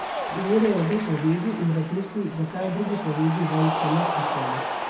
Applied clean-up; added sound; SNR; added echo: none; Cheering; 5 dB; reverberation time 0.3 s.